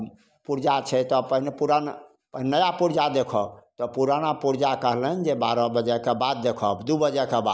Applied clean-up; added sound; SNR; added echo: none; none; none; none.